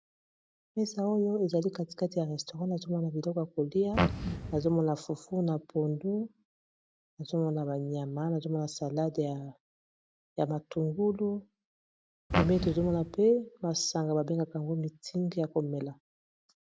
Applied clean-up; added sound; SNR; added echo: none; Fart; 0 dB; none.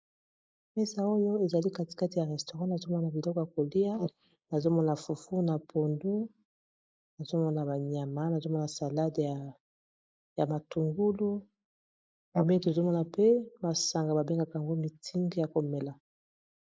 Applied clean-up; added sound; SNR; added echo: neural mask model Resemble Enhance denoiser.